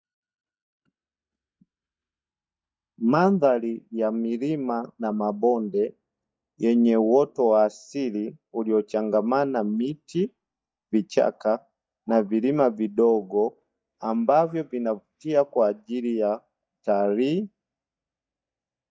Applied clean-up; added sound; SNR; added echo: neural mask model DeepFilterNet 3.